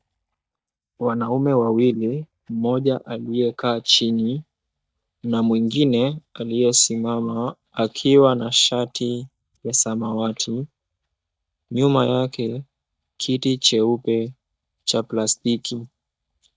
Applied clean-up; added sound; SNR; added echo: neural mask model DeepFilterNet 3.